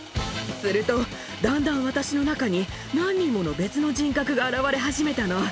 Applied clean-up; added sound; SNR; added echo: none; Sawing; 19 dB; none.